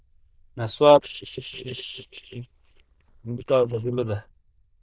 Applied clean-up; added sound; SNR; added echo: neural diffusion model UNIVERSE++.